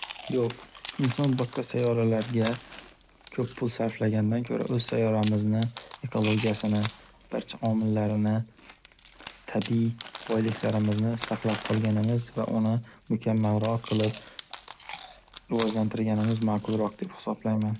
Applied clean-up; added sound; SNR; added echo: none; Chewing, mastication + Wood; 11 dB; none.